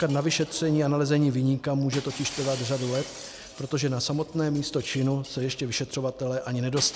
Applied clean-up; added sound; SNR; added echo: none; Shatter; 17 dB; none.